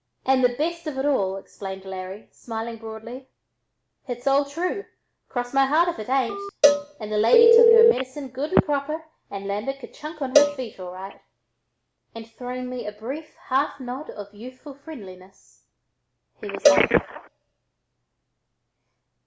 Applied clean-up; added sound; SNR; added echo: none; Telephone + Cowbell; -1 dB; none.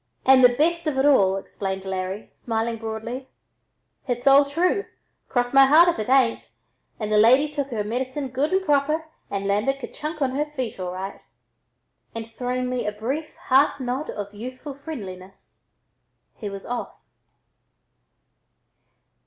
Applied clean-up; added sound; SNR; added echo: none; none; none; none.